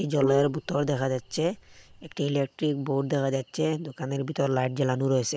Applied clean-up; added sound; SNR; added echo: neural mask model Resemble Enhance denoiser.